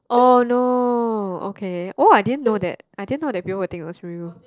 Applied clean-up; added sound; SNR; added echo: neural separator model SepFormer DNS4.